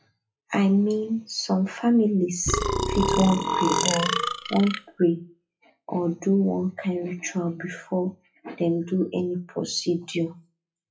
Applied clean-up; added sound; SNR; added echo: classical method WPE with log-MMSE.